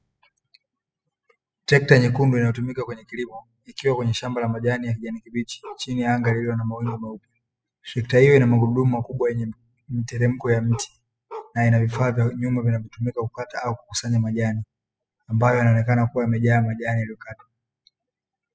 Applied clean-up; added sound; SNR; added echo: classical method spectral subtraction.